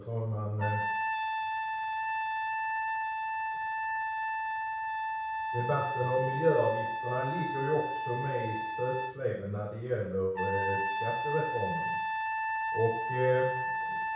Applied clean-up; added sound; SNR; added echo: none; Trumpet; 0 dB; reverberation time 0.6 s.